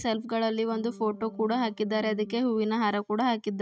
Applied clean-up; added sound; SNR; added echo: neural mask model RNNoise.